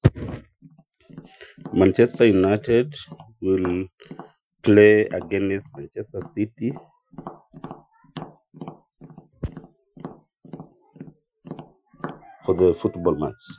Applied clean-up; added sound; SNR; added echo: classical method Wiener filter.